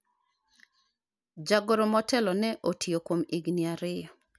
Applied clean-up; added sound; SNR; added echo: none; none; none; none.